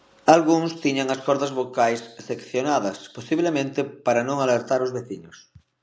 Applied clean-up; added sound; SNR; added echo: none; none; none; none.